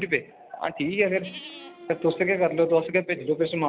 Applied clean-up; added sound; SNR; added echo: none; Livestock, farm animals, working animals; 19 dB; none.